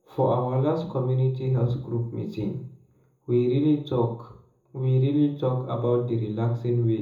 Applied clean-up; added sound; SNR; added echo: none; none; none; reverberation time 0.6 s.